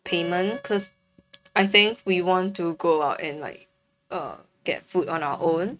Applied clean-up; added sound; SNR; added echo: neural mask model RNNoise.